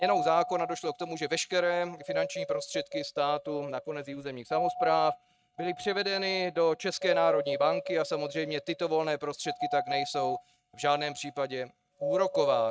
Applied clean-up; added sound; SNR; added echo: neural mask model RNNoise.